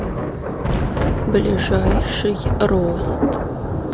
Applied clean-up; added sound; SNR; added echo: none; Thunder; -2 dB; none.